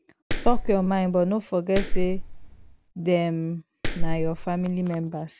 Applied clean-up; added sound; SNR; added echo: none; Clapping; -1 dB; none.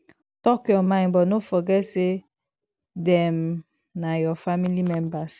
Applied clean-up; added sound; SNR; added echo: none; none; none; none.